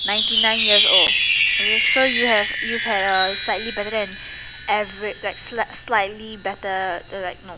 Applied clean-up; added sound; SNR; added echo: none; Wind chime; -2 dB; none.